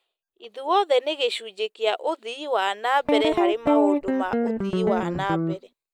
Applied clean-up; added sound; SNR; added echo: none; Guitar; -3 dB; none.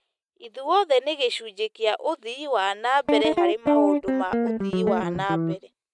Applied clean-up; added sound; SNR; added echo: neural mask model RNNoise.